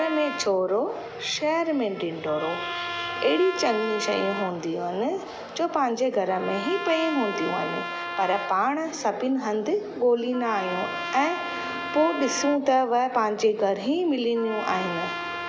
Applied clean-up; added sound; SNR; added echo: none; Trumpet; 10 dB; none.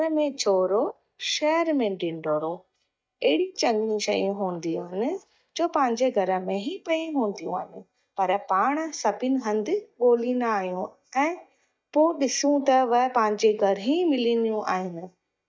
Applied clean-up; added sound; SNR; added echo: neural mask model DeepFilterNet 3.